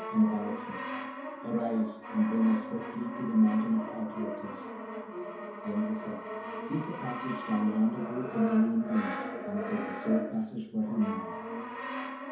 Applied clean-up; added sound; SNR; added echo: none; Brass instrument; 7 dB; reverberation time 0.6 s.